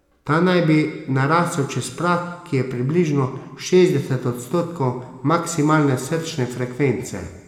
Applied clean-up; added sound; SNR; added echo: none; none; none; reverberation time 1.3 s.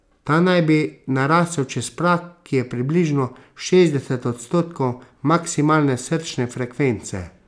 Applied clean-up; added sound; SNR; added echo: none; none; none; none.